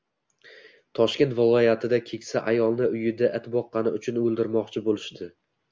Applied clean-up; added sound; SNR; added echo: none; none; none; none.